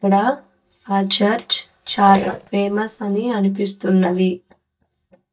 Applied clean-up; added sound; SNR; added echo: neural mask model DeepFilterNet 3.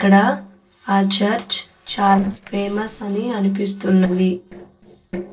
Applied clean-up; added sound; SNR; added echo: neural separator model SepFormer DNS4.